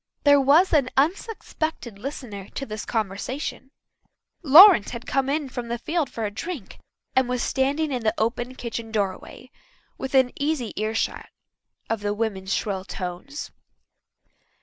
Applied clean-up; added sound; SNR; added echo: none; none; none; none.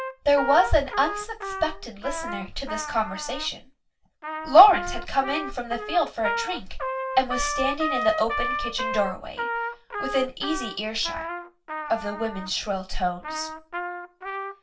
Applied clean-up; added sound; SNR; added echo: none; Trumpet; 7 dB; reverberation time 0.2 s.